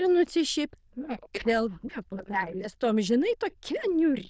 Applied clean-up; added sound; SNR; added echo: neural diffusion model UNIVERSE++.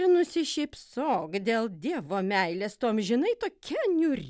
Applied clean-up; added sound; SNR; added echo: none; none; none; none.